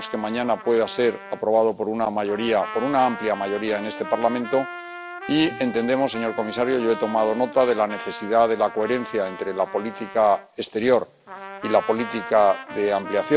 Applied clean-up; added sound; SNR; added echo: none; Trumpet; 13 dB; none.